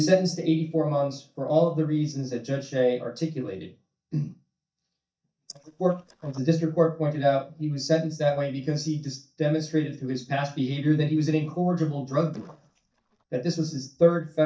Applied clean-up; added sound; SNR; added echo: neural mask model DeepFilterNet 3.